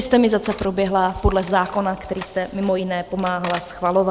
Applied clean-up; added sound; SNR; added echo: none; Cutlery, silverware; 19 dB; none.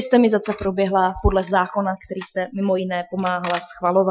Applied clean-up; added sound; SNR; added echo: classical method Wiener filter.